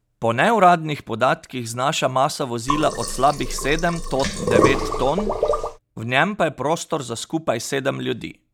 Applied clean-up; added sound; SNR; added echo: none; Sink (filling or washing); 1 dB; none.